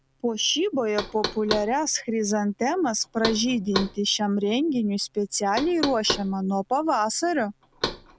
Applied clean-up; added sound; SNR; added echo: none; Knock; 10 dB; none.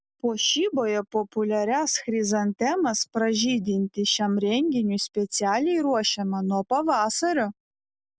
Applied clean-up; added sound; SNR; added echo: none; none; none; none.